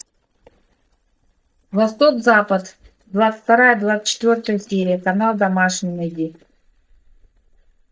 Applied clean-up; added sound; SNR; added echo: neural mask model DeepFilterNet 3.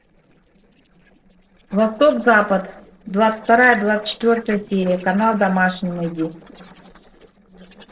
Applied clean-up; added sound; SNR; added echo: neural separator model SepFormer DNS4.